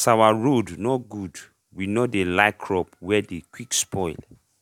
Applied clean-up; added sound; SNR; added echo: none; none; none; none.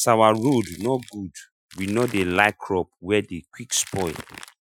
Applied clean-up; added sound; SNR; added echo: classical method Wiener filter.